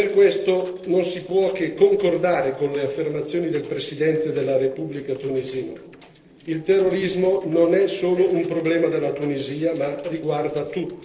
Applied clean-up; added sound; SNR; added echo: neural separator model SepFormer DNS4.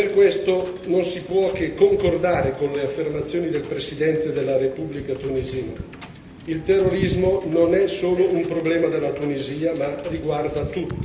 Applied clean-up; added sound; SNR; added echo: none; Wind / Boat, Water vehicle; 13 dB; reverberation time 1.4 s.